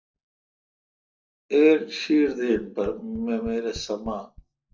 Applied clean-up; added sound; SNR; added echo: neural mask model DeepFilterNet 3.